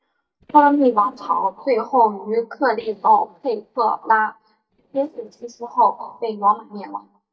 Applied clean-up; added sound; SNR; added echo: neural mask model DeepFilterNet 3.